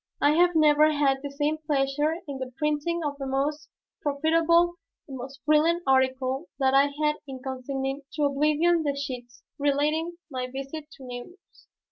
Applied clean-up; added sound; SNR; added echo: none; none; none; none.